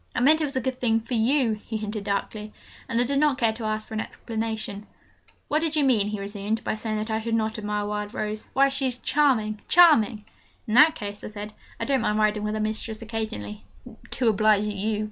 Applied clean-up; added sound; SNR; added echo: none; none; none; none.